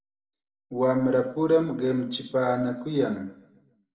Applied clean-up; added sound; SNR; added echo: none; none; none; reverberation time 0.6 s.